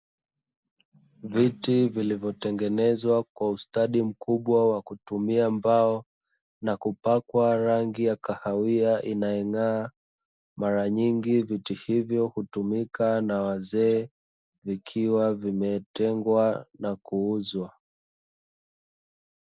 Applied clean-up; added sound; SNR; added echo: none; none; none; none.